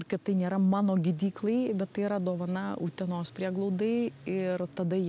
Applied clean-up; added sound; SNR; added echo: none; none; none; none.